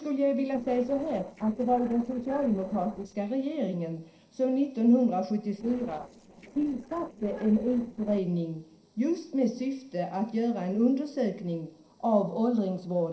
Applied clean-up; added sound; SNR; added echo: neural separator model SepFormer DNS4.